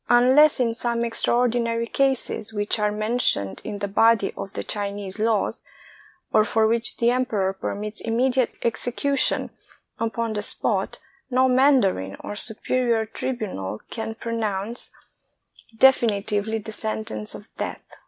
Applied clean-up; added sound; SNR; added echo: none; none; none; none.